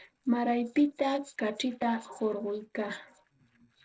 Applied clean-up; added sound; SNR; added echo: neural separator model SepFormer DNS4.